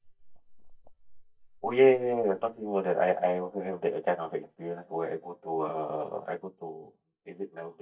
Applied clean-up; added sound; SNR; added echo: neural mask model DeepFilterNet 3.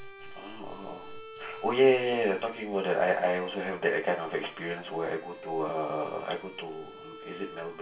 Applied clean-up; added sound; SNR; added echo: none; Bowed string instrument; 17 dB; reverberation time 0.3 s.